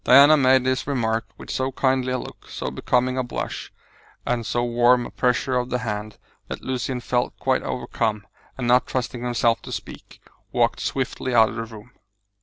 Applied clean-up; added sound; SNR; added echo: none; none; none; none.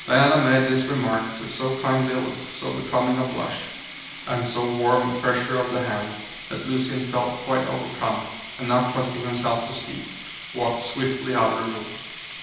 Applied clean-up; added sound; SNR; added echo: none; Sink (filling or washing); 6 dB; reverberation time 0.9 s.